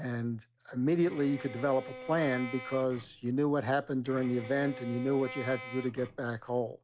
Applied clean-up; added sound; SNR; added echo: none; Bowed string instrument; 14 dB; none.